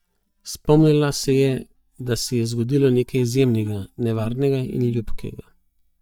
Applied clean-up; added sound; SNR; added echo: neural mask model DeepFilterNet 3.